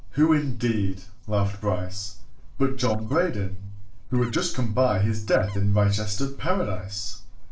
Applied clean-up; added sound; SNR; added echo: neural separator model SepFormer DNS4.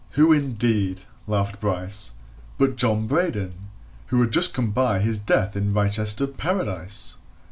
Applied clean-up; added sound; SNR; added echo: none; none; none; none.